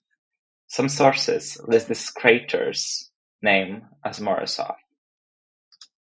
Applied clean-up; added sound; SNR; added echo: classical method Wiener filter.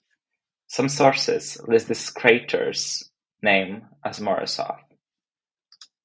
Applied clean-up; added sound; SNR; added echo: none; none; none; none.